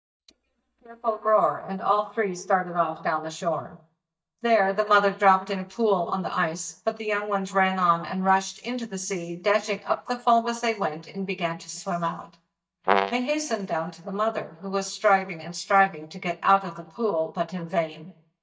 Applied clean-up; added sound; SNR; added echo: neural mask model DeepFilterNet 3.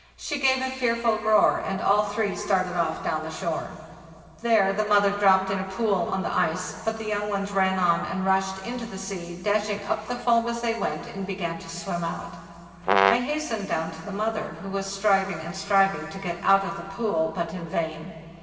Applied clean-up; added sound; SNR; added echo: none; Brass instrument; -2 dB; reverberation time 2.6 s.